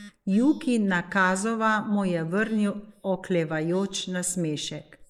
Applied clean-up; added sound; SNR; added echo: neural mask model Resemble Enhance denoiser.